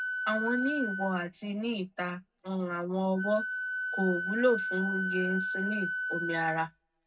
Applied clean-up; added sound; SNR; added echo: none; Wind instrument, woodwind instrument; 4 dB; reverberation time 0.3 s.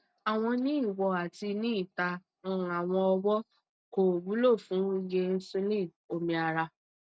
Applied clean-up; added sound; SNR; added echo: none; none; none; none.